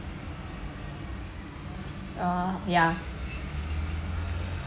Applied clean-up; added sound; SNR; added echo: none; none; none; none.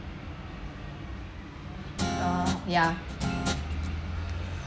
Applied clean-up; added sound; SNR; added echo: none; Guitar; 1 dB; none.